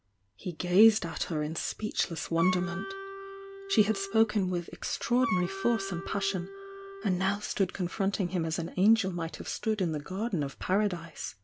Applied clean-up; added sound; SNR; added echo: none; Wind instrument, woodwind instrument; 10 dB; none.